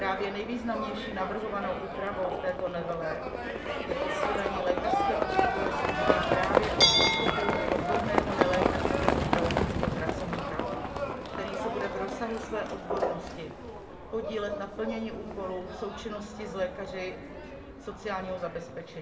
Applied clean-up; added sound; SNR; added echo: none; Livestock, farm animals, working animals; -5 dB; reverberation time 1.4 s.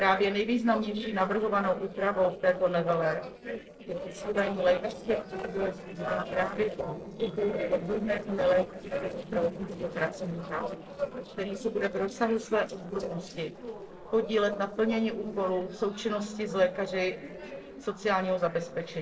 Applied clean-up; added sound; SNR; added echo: neural separator model SepFormer DNS4.